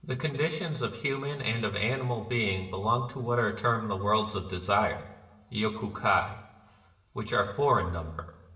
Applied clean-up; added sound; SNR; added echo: none; none; none; reverberation time 1.0 s.